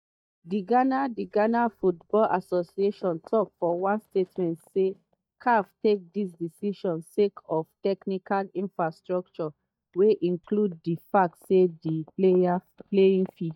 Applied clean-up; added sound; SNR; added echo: neural mask model DeepFilterNet 3.